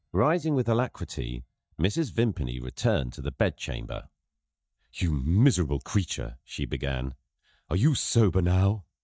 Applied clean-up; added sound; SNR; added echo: neural mask model DeepFilterNet 3.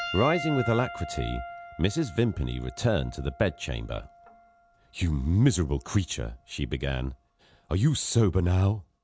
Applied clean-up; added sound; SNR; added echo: none; Piano; 15 dB; none.